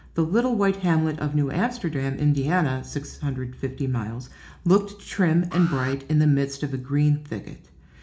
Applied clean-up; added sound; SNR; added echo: none; Alarm; 18 dB; reverberation time 0.4 s.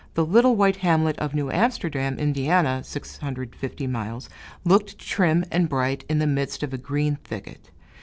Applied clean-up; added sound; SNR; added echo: none; none; none; none.